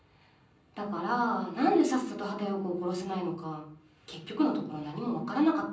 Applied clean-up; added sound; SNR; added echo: none; none; none; reverberation time 0.6 s.